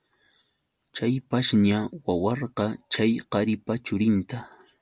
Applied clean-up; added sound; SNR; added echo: none; none; none; none.